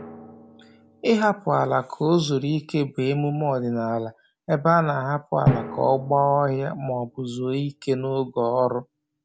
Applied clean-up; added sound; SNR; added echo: none; Drum; 11 dB; none.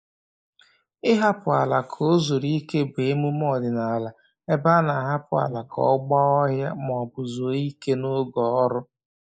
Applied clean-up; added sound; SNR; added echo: neural mask model Resemble Enhance denoiser.